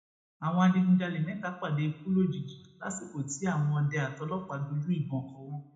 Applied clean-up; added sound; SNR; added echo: none; none; none; reverberation time 0.8 s.